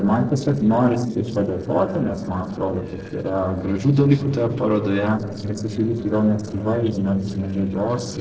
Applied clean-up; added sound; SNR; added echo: neural separator model SepFormer DNS4.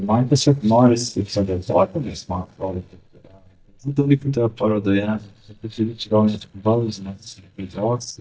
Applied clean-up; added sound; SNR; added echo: neural mask model DeepFilterNet 3.